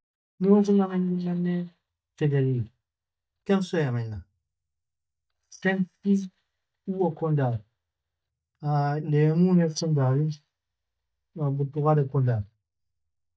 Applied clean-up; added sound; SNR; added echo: neural mask model DeepFilterNet 3.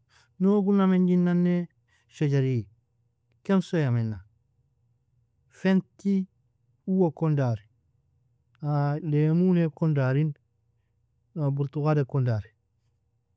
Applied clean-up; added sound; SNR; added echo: none; none; none; none.